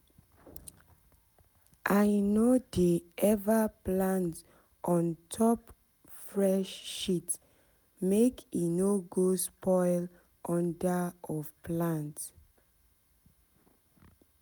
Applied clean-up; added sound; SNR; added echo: none; none; none; none.